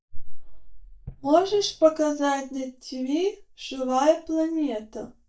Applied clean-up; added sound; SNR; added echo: neural mask model DeepFilterNet 3.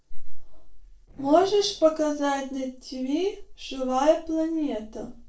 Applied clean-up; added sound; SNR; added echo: neural separator model SepFormer DNS4.